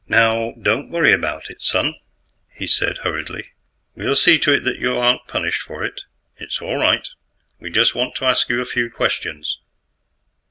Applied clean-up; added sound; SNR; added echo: none; none; none; none.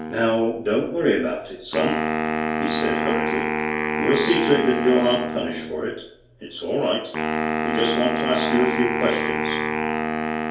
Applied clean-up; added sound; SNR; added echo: none; Wind instrument, woodwind instrument; 1 dB; reverberation time 2.4 s.